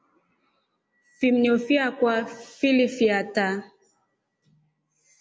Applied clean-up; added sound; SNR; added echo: none; none; none; none.